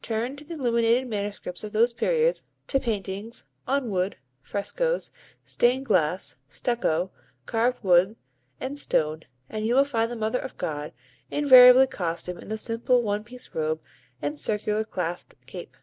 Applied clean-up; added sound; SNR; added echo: none; none; none; none.